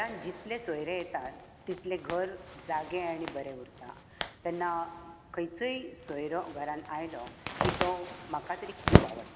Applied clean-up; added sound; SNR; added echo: none; Zipper (clothing); -2 dB; none.